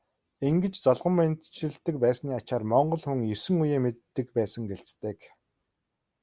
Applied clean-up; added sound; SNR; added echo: none; none; none; none.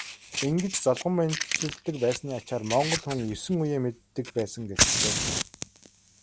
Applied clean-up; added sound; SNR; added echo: none; Fire; 3 dB; none.